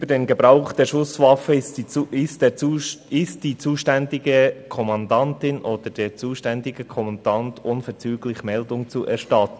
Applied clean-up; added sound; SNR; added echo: none; none; none; none.